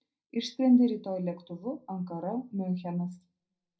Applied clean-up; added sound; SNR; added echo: none; none; none; reverberation time 0.4 s.